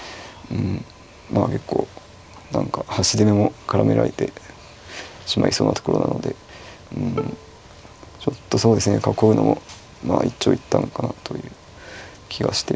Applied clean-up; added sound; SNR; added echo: none; Bowed string instrument; 14 dB; none.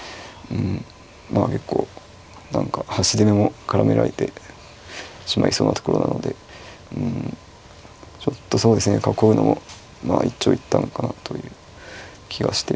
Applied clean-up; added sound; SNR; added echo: none; none; none; none.